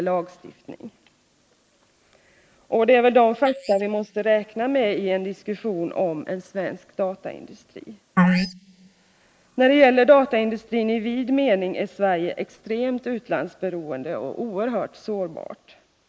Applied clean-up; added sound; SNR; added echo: neural mask model Resemble Enhance denoiser.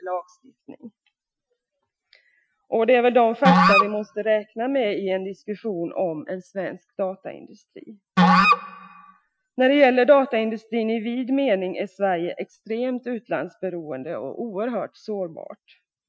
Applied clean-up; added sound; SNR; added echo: classical method Wiener filter.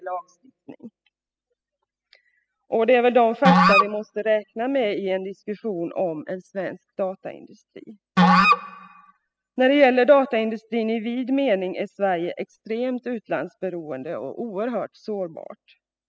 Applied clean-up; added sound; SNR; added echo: classical method spectral subtraction.